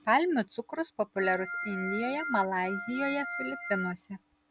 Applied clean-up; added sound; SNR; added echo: none; Organ; 5 dB; none.